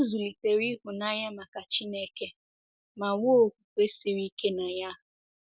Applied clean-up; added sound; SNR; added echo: none; none; none; none.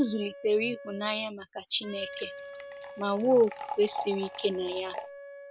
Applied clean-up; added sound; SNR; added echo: none; Wind instrument, woodwind instrument + Liquid; 12 dB; none.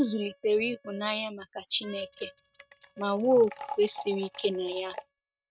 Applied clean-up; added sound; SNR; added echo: neural mask model RNNoise.